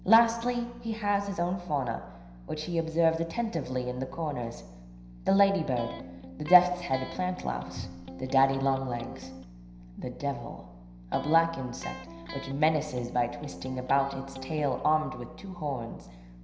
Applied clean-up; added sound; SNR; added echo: none; Electric guitar; 13 dB; reverberation time 0.9 s.